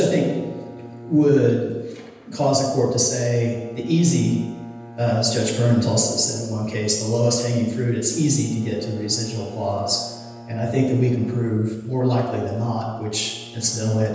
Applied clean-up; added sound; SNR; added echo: none; Bowed string instrument; 19 dB; reverberation time 1.1 s.